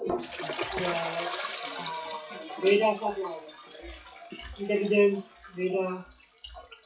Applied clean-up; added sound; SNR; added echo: classical method WPE with log-MMSE.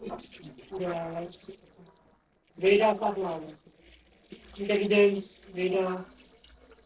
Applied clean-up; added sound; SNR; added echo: neural separator model SepFormer DNS4.